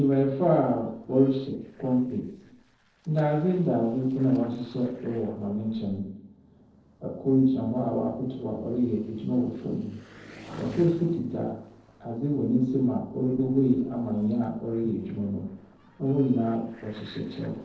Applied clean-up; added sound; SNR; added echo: neural separator model SepFormer DNS4.